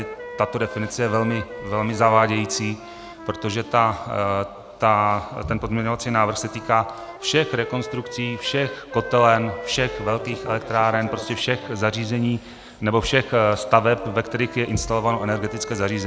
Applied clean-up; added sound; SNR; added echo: none; Wind instrument, woodwind instrument; 14 dB; none.